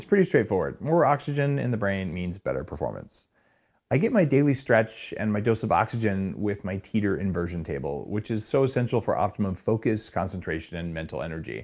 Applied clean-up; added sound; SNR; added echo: none; none; none; none.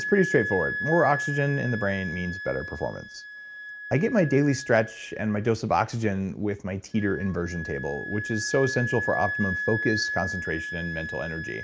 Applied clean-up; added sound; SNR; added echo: none; Wind instrument, woodwind instrument; 7 dB; none.